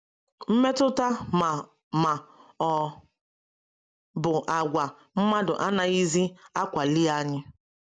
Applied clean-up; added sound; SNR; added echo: none; none; none; none.